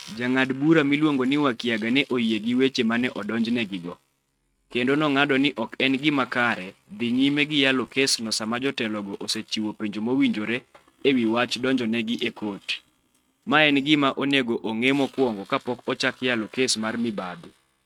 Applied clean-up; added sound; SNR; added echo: neural mask model RNNoise.